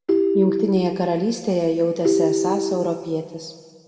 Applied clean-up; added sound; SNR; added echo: none; Ringtone; 0 dB; reverberation time 1.8 s.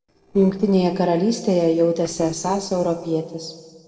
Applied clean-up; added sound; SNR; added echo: neural separator model SepFormer DNS4.